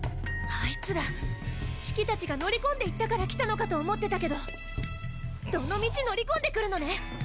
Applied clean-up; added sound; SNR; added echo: none; none; none; none.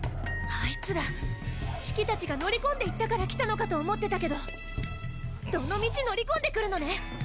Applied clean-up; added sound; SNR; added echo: none; Growling; 20 dB; none.